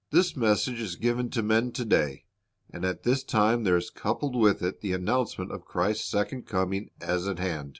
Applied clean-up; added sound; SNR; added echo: none; none; none; none.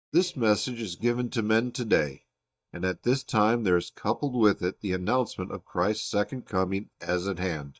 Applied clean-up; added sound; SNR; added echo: neural mask model DeepFilterNet 3.